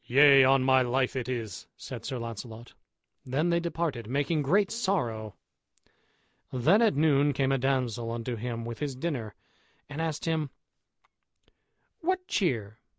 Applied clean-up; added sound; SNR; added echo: none; none; none; none.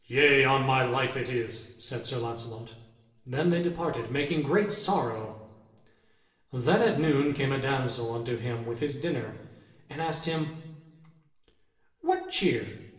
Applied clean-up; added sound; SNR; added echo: none; none; none; reverberation time 1.1 s.